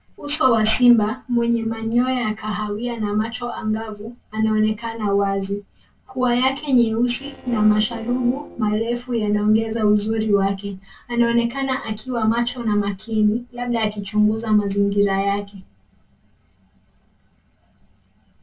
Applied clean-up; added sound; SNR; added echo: neural separator model SepFormer DNS4.